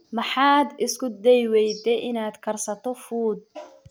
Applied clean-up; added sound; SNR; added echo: none; none; none; none.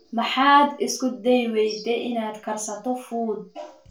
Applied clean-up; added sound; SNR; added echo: none; none; none; reverberation time 0.2 s.